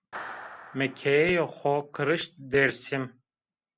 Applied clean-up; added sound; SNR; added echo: none; Clapping; 19 dB; none.